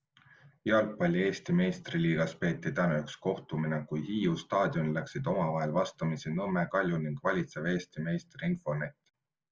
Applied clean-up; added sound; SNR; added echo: none; none; none; none.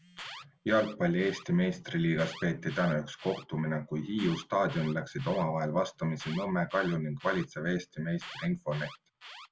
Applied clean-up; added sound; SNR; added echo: none; Alarm; 18 dB; none.